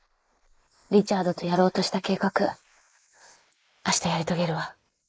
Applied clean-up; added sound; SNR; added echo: neural mask model Resemble Enhance denoiser.